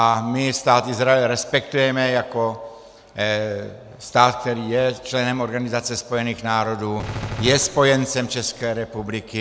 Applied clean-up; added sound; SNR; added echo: none; Gunshot, gunfire; 11 dB; none.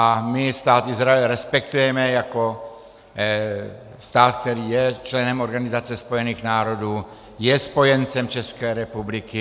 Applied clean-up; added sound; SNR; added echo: none; none; none; none.